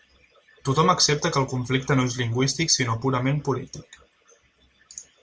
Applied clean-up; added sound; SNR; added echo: none; none; none; none.